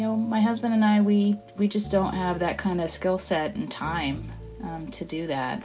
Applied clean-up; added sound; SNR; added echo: none; none; none; none.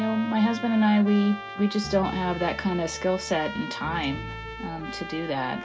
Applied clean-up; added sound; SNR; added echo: none; Trumpet; 12 dB; none.